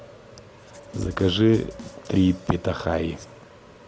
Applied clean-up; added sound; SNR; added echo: none; Drum kit; 18 dB; none.